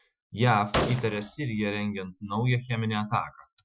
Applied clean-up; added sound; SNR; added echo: classical method Wiener filter.